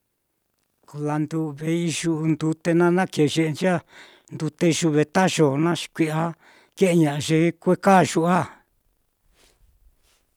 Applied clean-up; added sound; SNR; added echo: none; none; none; none.